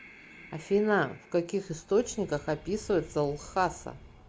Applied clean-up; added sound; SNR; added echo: none; Breathing; 20 dB; none.